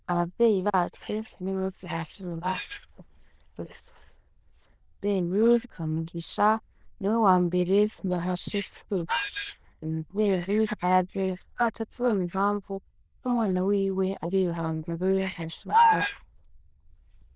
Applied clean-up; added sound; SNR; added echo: neural diffusion model UNIVERSE++.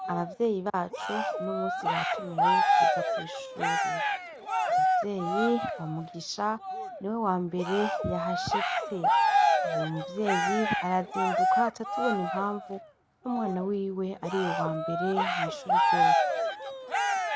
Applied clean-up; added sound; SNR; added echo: none; Cheering; -4 dB; none.